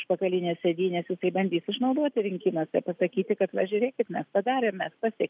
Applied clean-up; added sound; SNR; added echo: none; none; none; none.